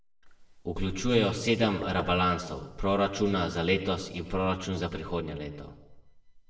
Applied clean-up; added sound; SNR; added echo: neural separator model SepFormer DNS4.